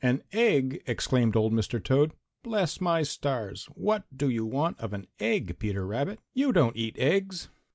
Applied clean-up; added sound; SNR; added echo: none; none; none; none.